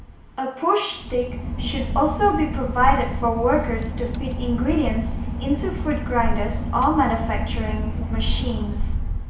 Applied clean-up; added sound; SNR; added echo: none; Engine / Boat, Water vehicle; 1 dB; reverberation time 0.8 s.